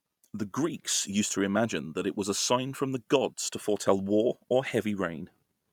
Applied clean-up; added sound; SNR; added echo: none; none; none; none.